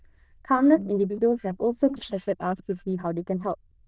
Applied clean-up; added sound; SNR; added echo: neural diffusion model UNIVERSE++.